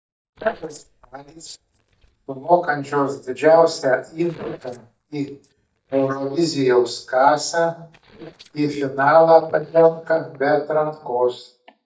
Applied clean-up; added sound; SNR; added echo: neural mask model DeepFilterNet 3.